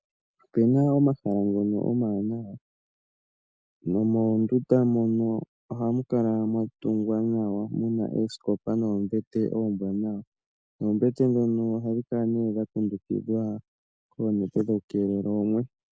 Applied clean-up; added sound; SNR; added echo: none; none; none; none.